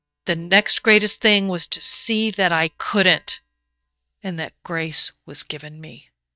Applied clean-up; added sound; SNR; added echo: neural mask model DeepFilterNet 3.